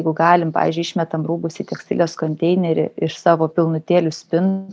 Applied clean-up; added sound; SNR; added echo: none; none; none; none.